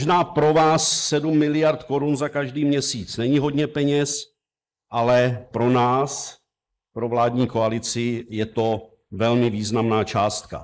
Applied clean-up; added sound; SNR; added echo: neural mask model Resemble Enhance denoiser.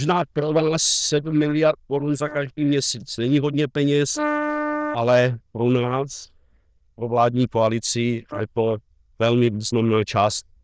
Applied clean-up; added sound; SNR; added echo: neural diffusion model UNIVERSE++.